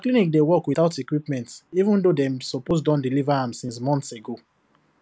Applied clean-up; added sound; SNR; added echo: none; none; none; none.